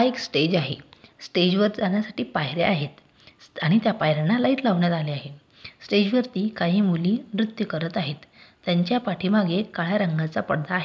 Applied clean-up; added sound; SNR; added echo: none; none; none; none.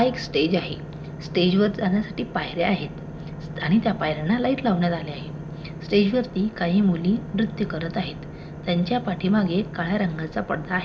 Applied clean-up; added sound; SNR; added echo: none; Engine / Boat, Water vehicle; 11 dB; reverberation time 0.3 s.